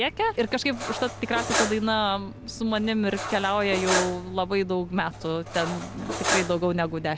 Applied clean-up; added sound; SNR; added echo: none; Cutlery, silverware; 6 dB; none.